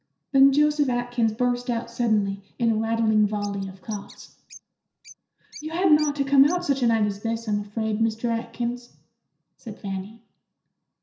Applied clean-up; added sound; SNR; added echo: none; Bird; 19 dB; reverberation time 0.5 s.